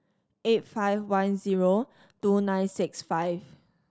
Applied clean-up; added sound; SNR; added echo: none; none; none; none.